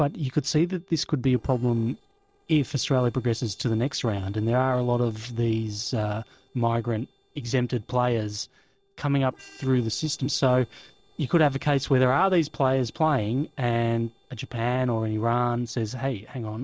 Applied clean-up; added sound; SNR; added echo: neural separator model SepFormer DNS4.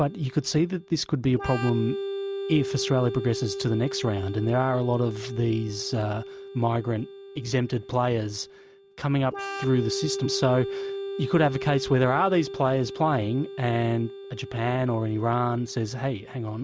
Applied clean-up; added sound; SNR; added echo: none; Organ; 10 dB; none.